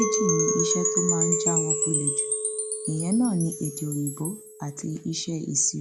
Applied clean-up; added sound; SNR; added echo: none; Wind chime / Percussion + Chink, clink; -1 dB; none.